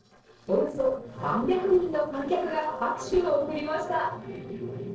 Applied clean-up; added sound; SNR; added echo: neural separator model SepFormer DNS4.